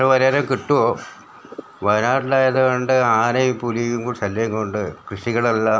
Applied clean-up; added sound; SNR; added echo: none; none; none; none.